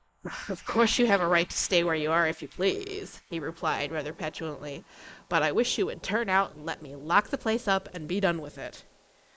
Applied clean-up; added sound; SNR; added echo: neural mask model Resemble Enhance denoiser.